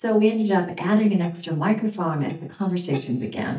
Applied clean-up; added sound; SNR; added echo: neural mask model DeepFilterNet 3.